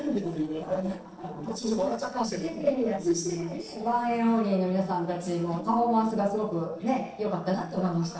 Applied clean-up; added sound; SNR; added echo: neural separator model SepFormer DNS4.